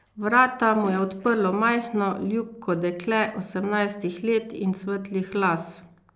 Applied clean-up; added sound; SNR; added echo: neural separator model SepFormer DNS4.